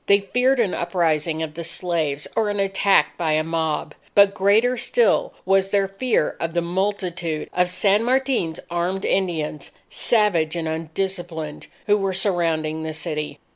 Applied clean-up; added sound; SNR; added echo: none; none; none; none.